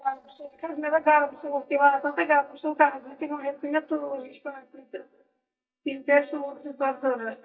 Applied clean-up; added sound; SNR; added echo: neural mask model DeepFilterNet 3.